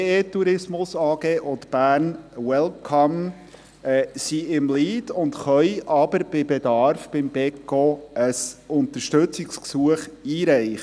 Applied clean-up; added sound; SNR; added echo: none; none; none; none.